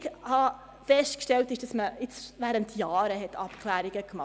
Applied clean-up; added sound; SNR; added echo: none; none; none; none.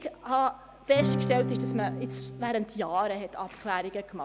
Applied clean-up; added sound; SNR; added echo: none; Acoustic guitar / Strum; 1 dB; none.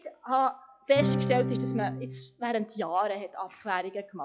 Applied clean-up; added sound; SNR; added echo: classical method log-MMSE.